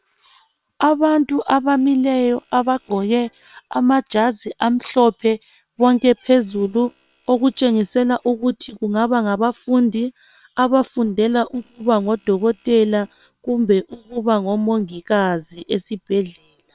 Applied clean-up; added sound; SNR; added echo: neural separator model SepFormer WHAM!.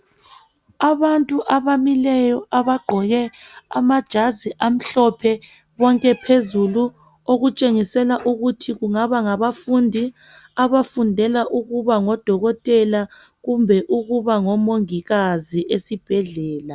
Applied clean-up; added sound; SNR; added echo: none; none; none; none.